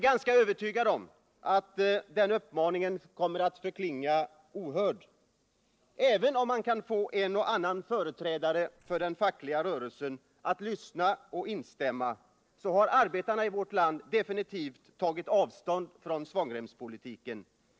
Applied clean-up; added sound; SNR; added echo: neural separator model SepFormer DNS4.